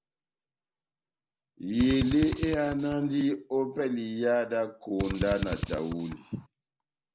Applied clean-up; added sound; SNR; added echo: none; Drill; 5 dB; none.